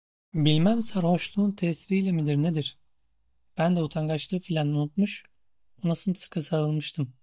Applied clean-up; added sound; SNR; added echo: neural mask model DeepFilterNet 3.